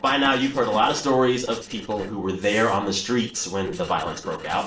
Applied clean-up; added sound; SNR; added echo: neural separator model SepFormer DNS4.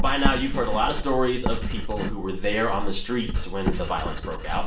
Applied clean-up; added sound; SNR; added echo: none; Writing; -1 dB; reverberation time 0.4 s.